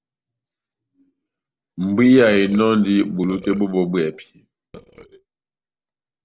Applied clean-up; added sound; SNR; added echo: neural separator model SepFormer DNS4.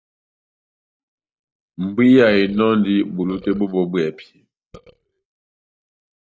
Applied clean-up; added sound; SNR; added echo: neural mask model DeepFilterNet 3.